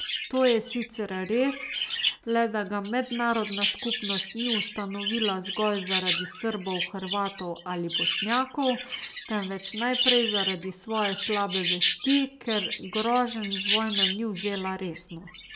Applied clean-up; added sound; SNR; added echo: none; Chirp, tweet; 0 dB; none.